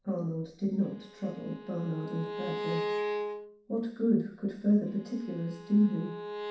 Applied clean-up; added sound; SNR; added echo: none; Bowed string instrument; 8 dB; reverberation time 0.6 s.